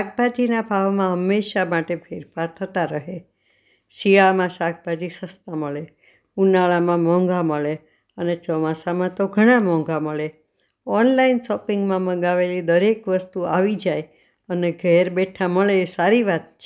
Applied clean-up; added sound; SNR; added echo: none; none; none; none.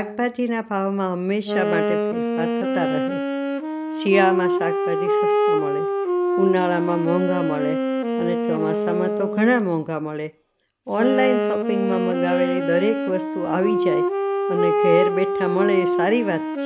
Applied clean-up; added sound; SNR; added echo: none; Wind instrument, woodwind instrument; -1 dB; none.